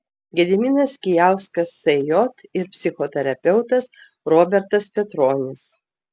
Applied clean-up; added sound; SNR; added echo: none; none; none; none.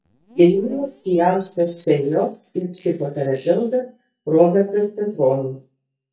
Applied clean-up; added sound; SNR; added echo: neural mask model DeepFilterNet 3.